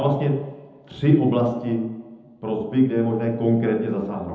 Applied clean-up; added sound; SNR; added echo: none; none; none; reverberation time 0.8 s.